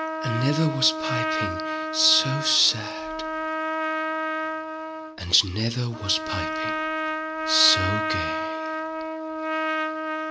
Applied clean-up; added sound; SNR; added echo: none; Trumpet; 1 dB; none.